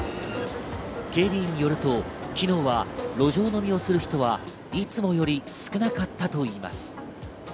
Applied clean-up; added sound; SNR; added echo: none; Bowed string instrument; 16 dB; none.